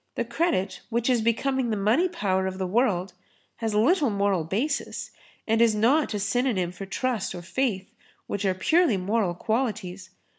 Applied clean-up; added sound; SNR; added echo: none; none; none; none.